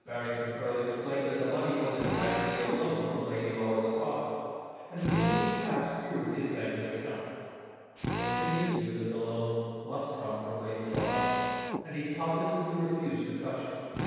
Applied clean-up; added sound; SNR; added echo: none; Drill; 5 dB; reverberation time 2.2 s.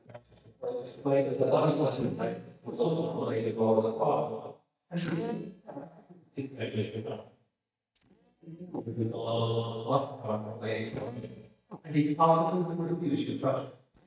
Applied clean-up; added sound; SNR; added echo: neural mask model DeepFilterNet 3.